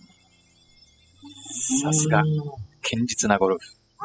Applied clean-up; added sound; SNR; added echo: classical method spectral subtraction.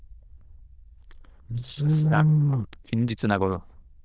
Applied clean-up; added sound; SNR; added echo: neural diffusion model UNIVERSE++.